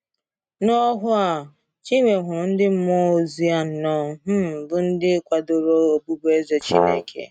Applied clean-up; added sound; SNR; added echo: neural mask model RNNoise.